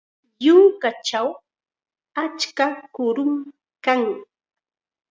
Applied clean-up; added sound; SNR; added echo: none; none; none; none.